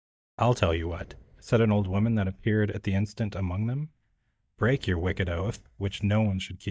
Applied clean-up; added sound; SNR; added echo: neural mask model DeepFilterNet 3.